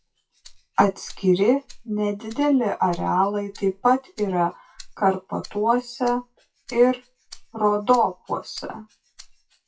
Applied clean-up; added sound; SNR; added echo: classical method WPE with log-MMSE.